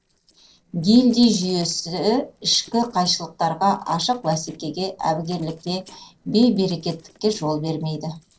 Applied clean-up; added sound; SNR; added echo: neural separator model SepFormer DNS4.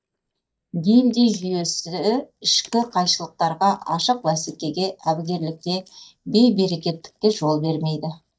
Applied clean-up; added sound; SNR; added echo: neural mask model DeepFilterNet 3.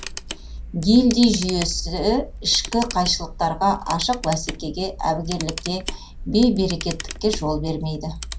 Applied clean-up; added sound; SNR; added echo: none; Camera; 10 dB; reverberation time 0.3 s.